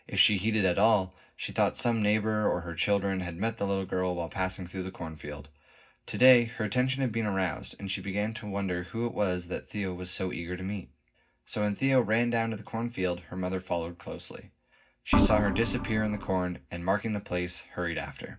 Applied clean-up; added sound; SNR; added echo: none; Organ; -1 dB; reverberation time 0.4 s.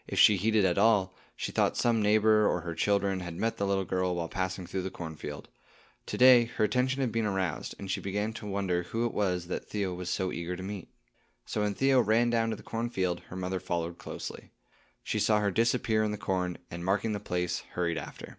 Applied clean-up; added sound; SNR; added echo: none; none; none; none.